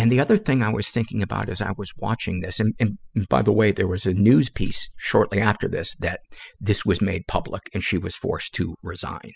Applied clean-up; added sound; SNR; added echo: classical method spectral subtraction.